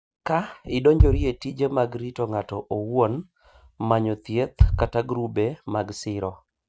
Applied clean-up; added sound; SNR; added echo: neural mask model RNNoise.